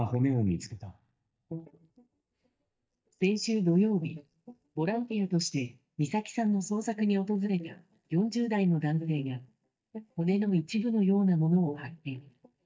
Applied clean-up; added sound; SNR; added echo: neural mask model DeepFilterNet 3.